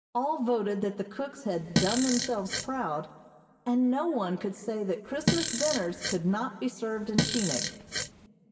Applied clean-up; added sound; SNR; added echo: none; Fart; 1 dB; reverberation time 2.4 s.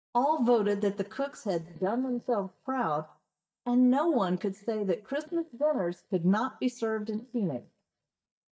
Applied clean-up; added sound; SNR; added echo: neural mask model DeepFilterNet 3.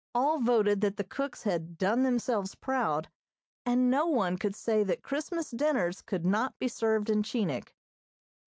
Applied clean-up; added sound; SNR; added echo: none; none; none; none.